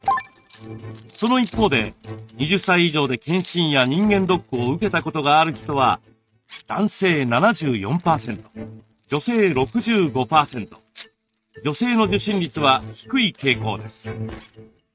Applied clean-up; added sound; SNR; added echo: neural mask model RNNoise.